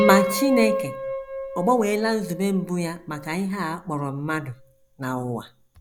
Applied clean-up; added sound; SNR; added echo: none; Piano; 5 dB; none.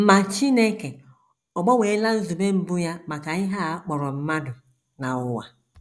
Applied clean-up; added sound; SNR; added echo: none; none; none; none.